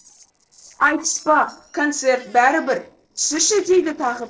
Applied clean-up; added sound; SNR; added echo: neural separator model SepFormer DNS4.